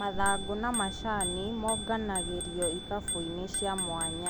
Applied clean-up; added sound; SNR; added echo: none; Bicycle bell; 5 dB; none.